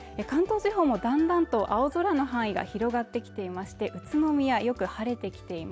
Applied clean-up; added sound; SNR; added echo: none; none; none; none.